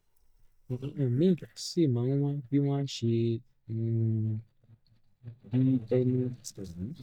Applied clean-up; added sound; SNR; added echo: neural mask model DeepFilterNet 3.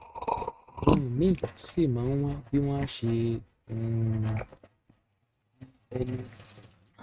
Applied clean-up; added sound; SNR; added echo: neural mask model RNNoise.